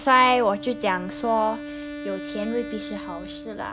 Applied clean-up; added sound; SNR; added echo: none; Wind instrument, woodwind instrument; 11 dB; none.